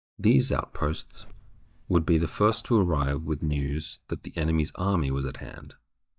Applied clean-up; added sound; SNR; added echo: neural mask model DeepFilterNet 3.